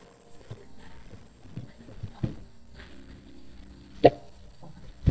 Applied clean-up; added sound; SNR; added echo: neural mask model DeepFilterNet 3.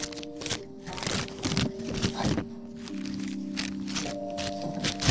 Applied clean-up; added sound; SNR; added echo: none; Scissors; -3 dB; reverberation time 0.3 s.